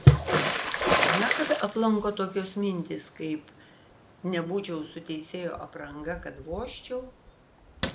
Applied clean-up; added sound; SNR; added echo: none; Water / Splash, splatter; -3 dB; reverberation time 0.9 s.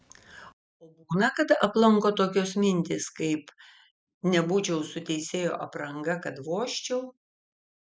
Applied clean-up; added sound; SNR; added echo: none; none; none; none.